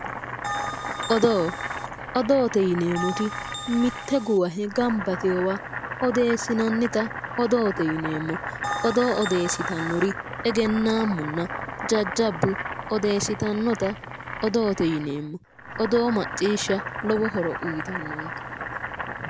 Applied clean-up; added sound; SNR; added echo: none; Boiling + Bell; 8 dB; none.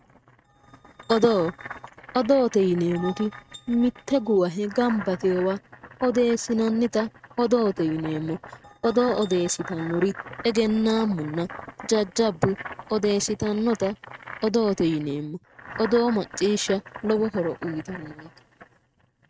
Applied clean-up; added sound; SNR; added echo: neural mask model RNNoise.